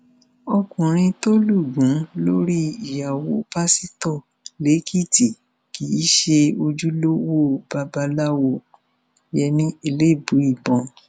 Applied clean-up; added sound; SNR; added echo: none; none; none; none.